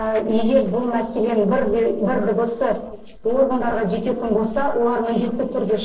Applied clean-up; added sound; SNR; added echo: neural separator model SepFormer DNS4.